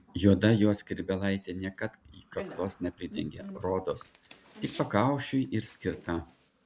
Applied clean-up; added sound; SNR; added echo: none; Bicycle; 19 dB; none.